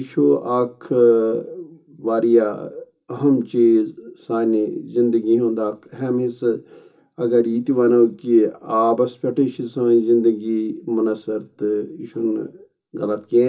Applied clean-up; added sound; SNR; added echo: none; none; none; reverberation time 0.2 s.